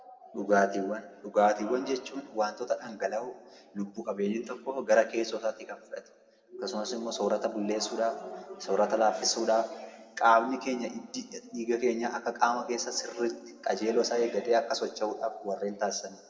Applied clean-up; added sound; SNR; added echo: none; none; none; reverberation time 1.3 s.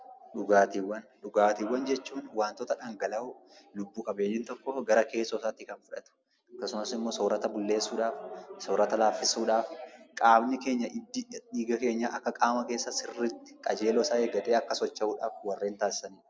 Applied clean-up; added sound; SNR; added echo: none; none; none; none.